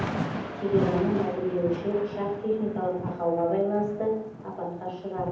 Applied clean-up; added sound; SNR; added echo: none; Thunder / Rain; 6 dB; reverberation time 0.8 s.